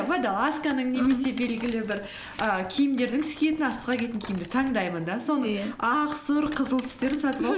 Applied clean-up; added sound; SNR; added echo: none; Rattle; 19 dB; none.